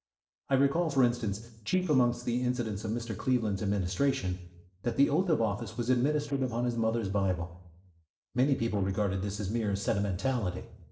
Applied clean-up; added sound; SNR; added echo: neural separator model SepFormer DNS4.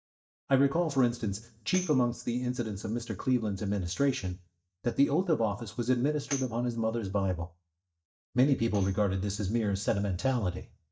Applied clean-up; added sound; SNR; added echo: neural mask model DeepFilterNet 3.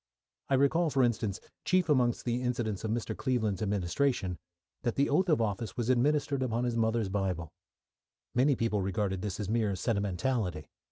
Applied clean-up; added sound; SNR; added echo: none; none; none; none.